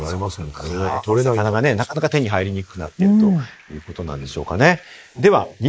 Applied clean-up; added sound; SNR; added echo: neural mask model Resemble Enhance denoiser.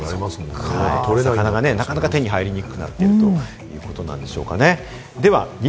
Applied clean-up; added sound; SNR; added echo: none; none; none; none.